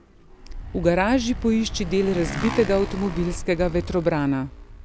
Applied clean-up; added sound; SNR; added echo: none; Motorcycle; 9 dB; none.